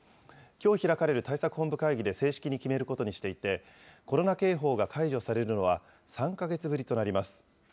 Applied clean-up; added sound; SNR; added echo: none; none; none; none.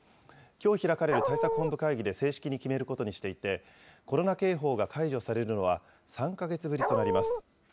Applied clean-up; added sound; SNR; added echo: none; Dog; -2 dB; none.